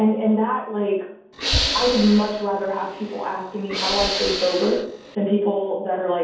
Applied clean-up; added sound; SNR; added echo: none; Hiss / Breathing; 5 dB; reverberation time 0.7 s.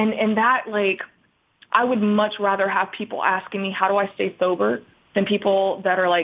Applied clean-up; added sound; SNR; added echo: none; none; none; none.